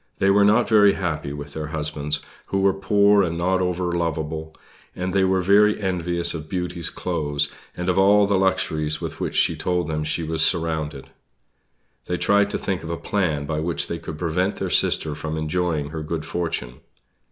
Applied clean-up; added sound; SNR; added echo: none; none; none; none.